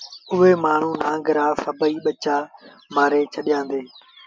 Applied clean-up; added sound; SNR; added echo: none; none; none; none.